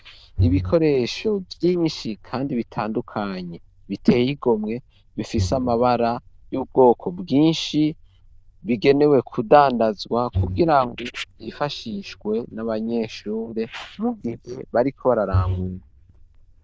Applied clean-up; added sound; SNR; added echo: neural diffusion model UNIVERSE++.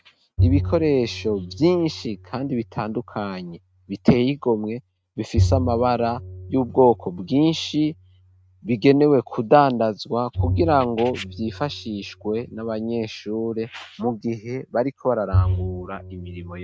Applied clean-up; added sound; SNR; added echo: neural mask model RNNoise.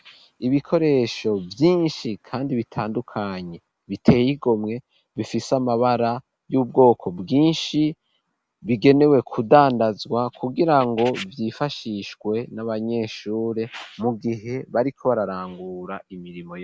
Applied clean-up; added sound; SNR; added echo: none; none; none; none.